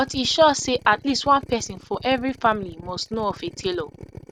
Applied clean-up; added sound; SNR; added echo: neural mask model RNNoise.